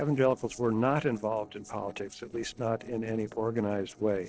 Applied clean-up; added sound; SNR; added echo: neural separator model SepFormer DNS4.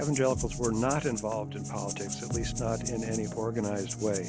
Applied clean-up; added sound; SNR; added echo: none; Rattle (instrument); 11 dB; none.